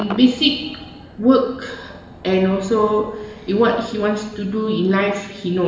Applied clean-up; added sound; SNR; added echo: none; Crowd / Cheering / Fireworks; 20 dB; reverberation time 1.3 s.